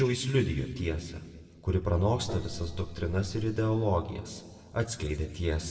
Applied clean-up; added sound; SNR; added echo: none; Gong; 11 dB; reverberation time 1.5 s.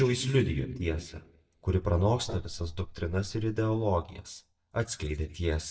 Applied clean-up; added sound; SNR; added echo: neural mask model DeepFilterNet 3.